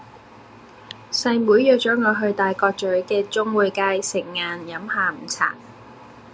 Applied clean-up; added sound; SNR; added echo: none; none; none; none.